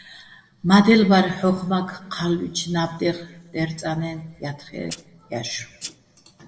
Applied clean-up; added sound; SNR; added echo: neural separator model SepFormer DNS4.